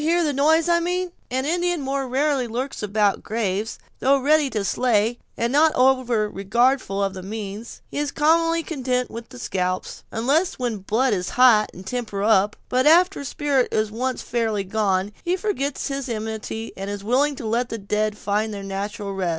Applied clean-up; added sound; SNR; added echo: none; none; none; none.